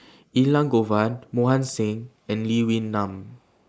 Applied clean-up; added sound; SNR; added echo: neural mask model Resemble Enhance denoiser.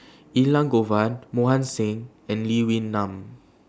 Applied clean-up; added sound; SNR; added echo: none; none; none; none.